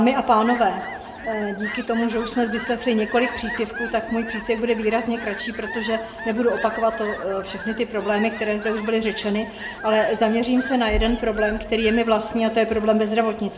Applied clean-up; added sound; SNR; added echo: none; Fowl; 13 dB; reverberation time 0.8 s.